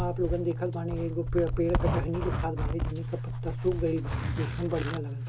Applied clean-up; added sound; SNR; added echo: none; Zipper (clothing); -1 dB; reverberation time 0.2 s.